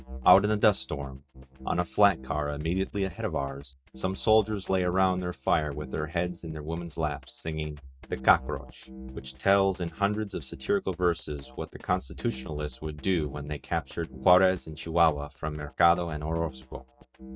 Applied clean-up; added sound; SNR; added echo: neural mask model RNNoise.